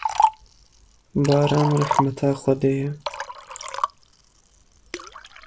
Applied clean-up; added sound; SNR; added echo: none; Liquid; 4 dB; none.